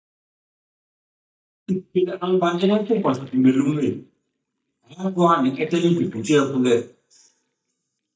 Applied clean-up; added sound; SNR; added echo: neural mask model DeepFilterNet 3.